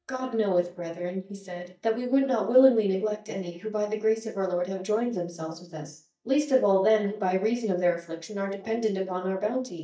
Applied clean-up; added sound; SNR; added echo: neural mask model DeepFilterNet 3.